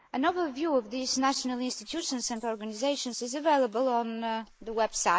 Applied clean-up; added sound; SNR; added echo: neural mask model Resemble Enhance denoiser.